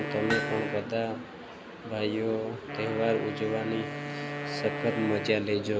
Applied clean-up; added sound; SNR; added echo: none; Wind instrument, woodwind instrument + Hammer; 6 dB; none.